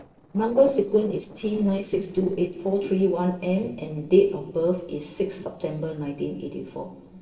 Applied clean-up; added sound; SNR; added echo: neural separator model SepFormer DNS4.